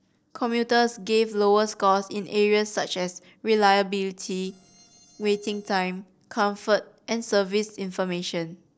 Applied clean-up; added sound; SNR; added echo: neural separator model SepFormer DNS4.